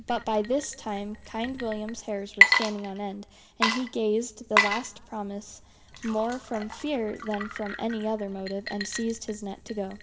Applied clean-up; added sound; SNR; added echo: none; Water / Liquid; 0 dB; reverberation time 2.1 s.